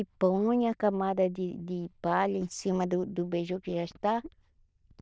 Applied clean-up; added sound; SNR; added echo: neural diffusion model UNIVERSE++.